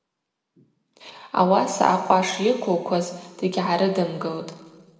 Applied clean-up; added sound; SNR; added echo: none; none; none; reverberation time 1.4 s.